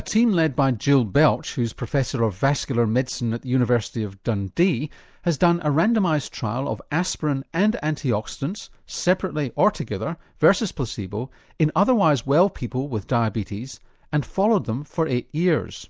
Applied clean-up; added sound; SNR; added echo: none; none; none; none.